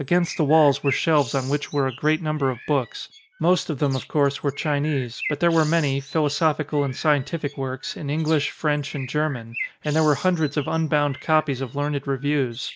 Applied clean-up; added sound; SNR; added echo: none; Bird; 17 dB; none.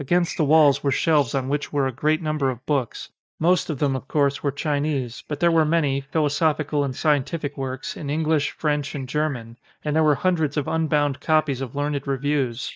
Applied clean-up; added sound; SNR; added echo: neural mask model DeepFilterNet 3.